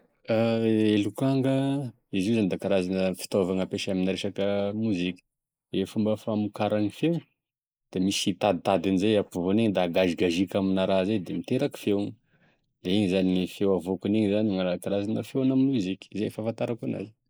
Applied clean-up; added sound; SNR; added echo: neural mask model Resemble Enhance denoiser.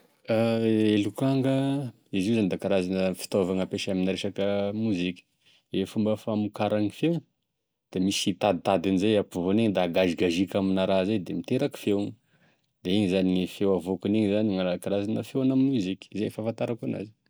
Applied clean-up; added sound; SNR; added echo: none; none; none; none.